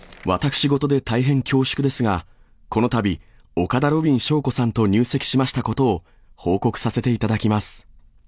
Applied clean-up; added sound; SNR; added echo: none; none; none; none.